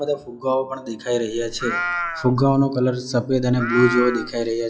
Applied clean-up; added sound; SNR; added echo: classical method log-MMSE.